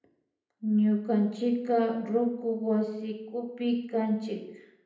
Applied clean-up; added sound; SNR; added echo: none; none; none; reverberation time 0.7 s.